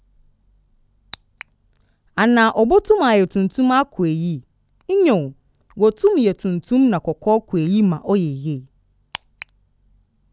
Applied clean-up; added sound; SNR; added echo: none; none; none; none.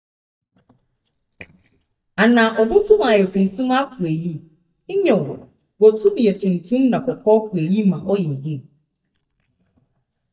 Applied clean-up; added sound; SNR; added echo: neural mask model DeepFilterNet 3.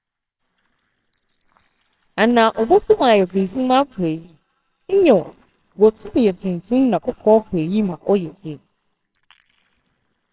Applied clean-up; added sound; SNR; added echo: neural separator model SepFormer WHAMR!.